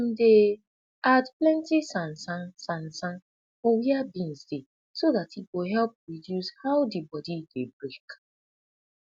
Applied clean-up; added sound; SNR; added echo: none; none; none; none.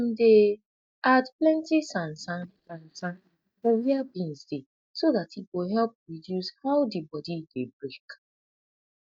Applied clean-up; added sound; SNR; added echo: neural mask model DeepFilterNet 3.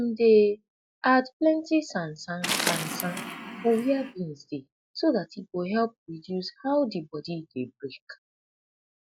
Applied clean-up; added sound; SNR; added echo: classical method log-MMSE.